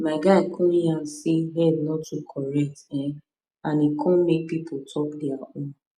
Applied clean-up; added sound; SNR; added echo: none; none; none; none.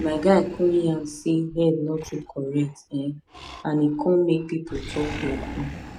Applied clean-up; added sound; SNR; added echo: none; Animal; 14 dB; none.